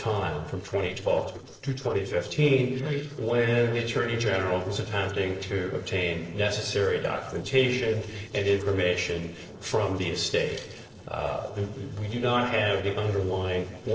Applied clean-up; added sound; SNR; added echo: neural separator model SepFormer DNS4.